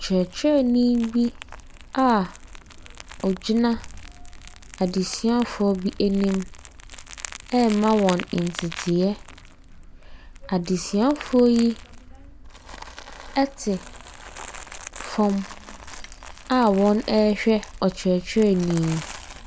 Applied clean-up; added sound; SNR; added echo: none; Crumpling, crinkling; 16 dB; none.